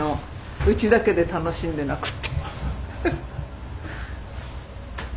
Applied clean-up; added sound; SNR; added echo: none; none; none; none.